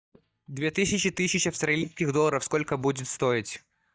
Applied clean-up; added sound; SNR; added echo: neural mask model DeepFilterNet 3.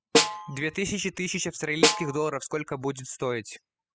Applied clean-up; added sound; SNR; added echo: classical method spectral subtraction.